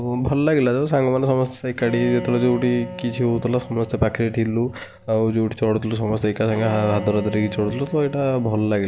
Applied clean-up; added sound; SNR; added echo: none; Bowed string instrument; 15 dB; none.